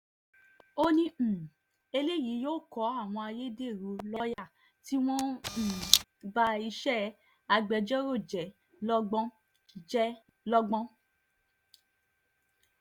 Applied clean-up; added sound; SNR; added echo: none; Camera; -3 dB; none.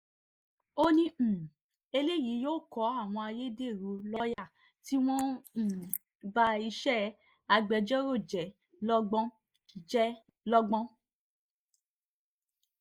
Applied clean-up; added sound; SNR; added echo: neural mask model Resemble Enhance denoiser.